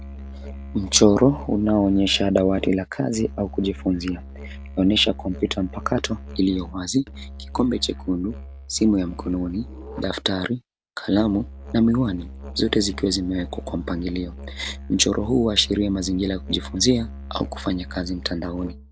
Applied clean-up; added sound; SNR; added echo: none; Musical instrument; 13 dB; none.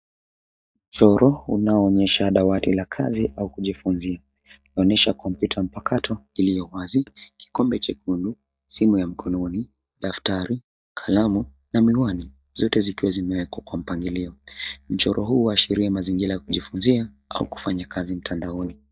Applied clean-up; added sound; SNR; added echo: neural mask model DeepFilterNet 3.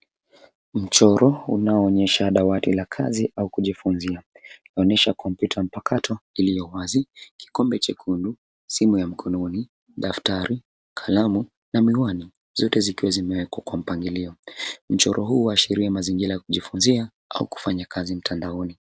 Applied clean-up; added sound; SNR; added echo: none; none; none; none.